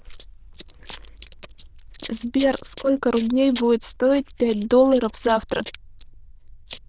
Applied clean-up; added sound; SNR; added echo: neural diffusion model UNIVERSE++.